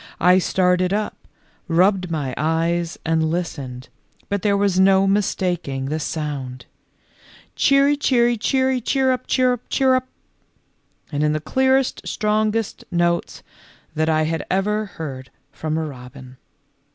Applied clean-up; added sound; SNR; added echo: none; none; none; none.